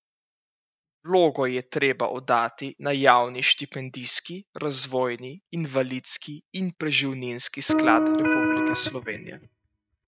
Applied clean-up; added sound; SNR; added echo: neural mask model DeepFilterNet 3.